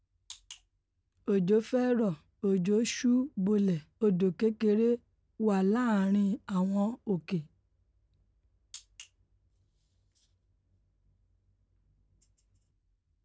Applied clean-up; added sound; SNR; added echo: none; none; none; none.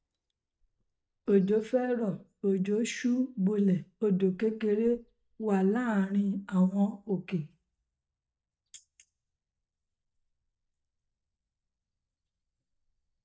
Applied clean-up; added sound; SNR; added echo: neural mask model DeepFilterNet 3.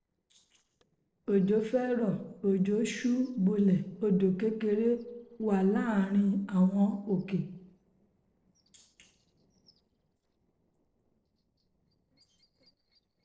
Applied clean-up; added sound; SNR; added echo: neural separator model SepFormer DNS4.